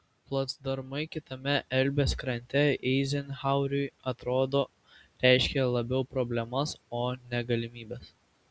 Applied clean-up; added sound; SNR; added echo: none; none; none; none.